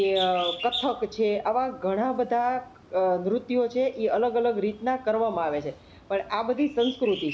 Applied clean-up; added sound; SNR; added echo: none; Bird; 15 dB; none.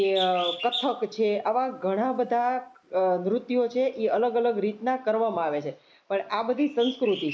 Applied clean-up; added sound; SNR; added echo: neural mask model Resemble Enhance denoiser.